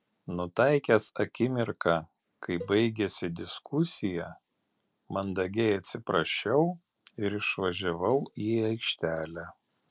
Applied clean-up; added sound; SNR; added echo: neural separator model SepFormer DNS4.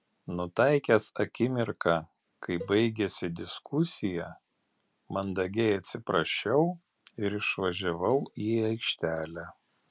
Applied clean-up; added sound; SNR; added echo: none; Cowbell; 19 dB; none.